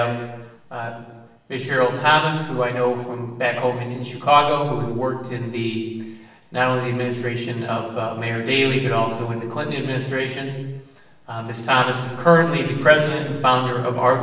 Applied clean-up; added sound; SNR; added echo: none; none; none; reverberation time 1.1 s.